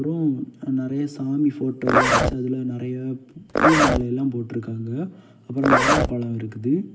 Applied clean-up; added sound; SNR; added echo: none; Zipper (clothing); -2 dB; reverberation time 1.9 s.